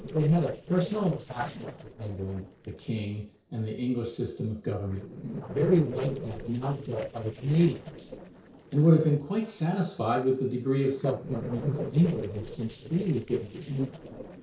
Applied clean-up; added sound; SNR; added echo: neural separator model SepFormer DNS4.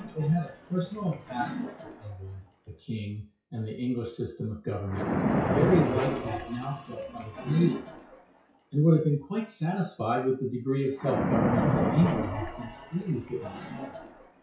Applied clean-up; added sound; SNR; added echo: classical method WPE with log-MMSE.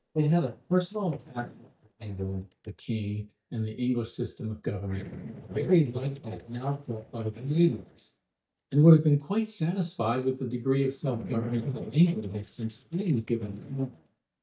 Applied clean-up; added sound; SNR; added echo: neural mask model DeepFilterNet 3.